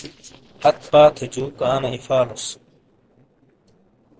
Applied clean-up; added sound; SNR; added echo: neural separator model SepFormer DNS4.